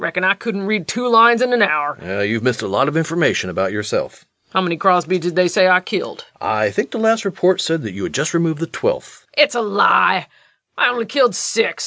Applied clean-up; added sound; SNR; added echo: none; none; none; none.